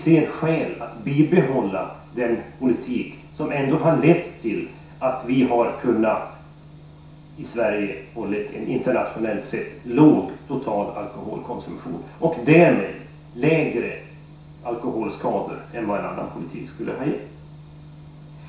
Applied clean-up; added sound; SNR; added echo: none; none; none; reverberation time 0.6 s.